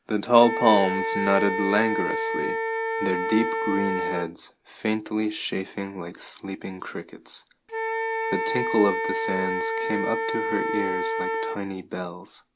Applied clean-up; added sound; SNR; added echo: none; Wind instrument, woodwind instrument; 2 dB; none.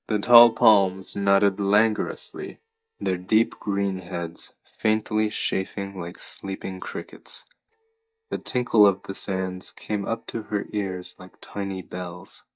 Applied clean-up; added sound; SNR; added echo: neural mask model DeepFilterNet 3.